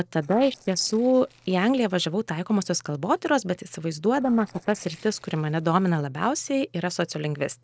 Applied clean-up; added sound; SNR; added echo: neural separator model SepFormer DNS4.